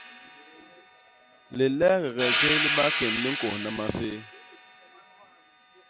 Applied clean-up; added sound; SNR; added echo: none; Hi-hat; 2 dB; none.